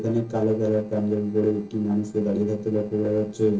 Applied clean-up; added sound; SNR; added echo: neural separator model SepFormer DNS4.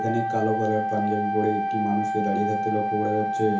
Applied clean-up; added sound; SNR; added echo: none; Wind instrument, woodwind instrument; 1 dB; reverberation time 0.7 s.